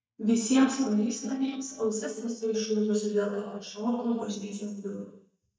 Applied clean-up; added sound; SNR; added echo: neural mask model DeepFilterNet 3.